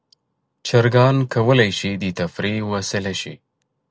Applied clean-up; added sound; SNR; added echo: none; none; none; none.